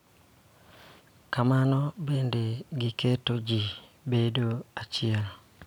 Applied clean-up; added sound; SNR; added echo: none; none; none; none.